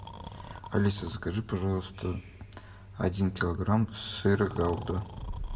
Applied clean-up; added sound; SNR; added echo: none; Breathing; 17 dB; reverberation time 1.2 s.